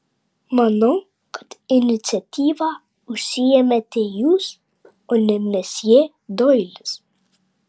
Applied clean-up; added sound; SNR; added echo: none; none; none; none.